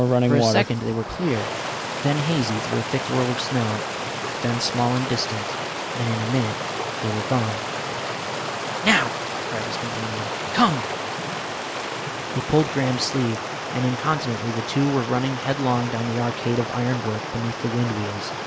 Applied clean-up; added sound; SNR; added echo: none; Stream; 2 dB; none.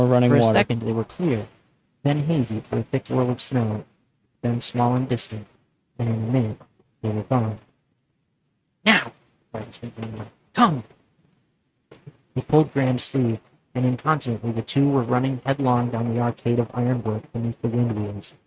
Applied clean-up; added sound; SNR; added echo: neural mask model RNNoise.